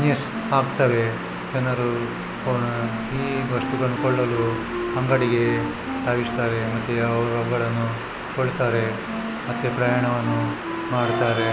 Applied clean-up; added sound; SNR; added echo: none; Wind instrument, woodwind instrument; 9 dB; none.